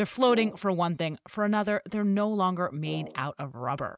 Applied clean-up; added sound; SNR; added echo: neural mask model RNNoise.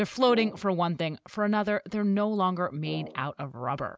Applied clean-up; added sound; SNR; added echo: none; Brass instrument; 17 dB; none.